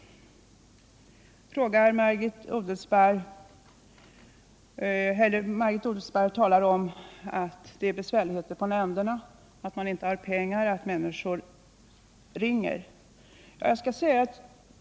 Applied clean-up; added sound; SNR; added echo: none; none; none; none.